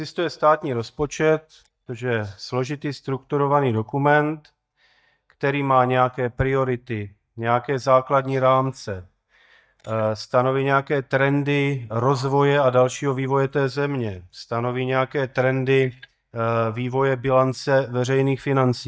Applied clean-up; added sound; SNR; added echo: neural mask model DeepFilterNet 3.